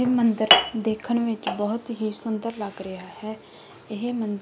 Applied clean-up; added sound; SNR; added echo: none; none; none; none.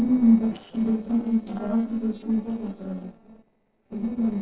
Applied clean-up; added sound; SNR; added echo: neural separator model SepFormer DNS4.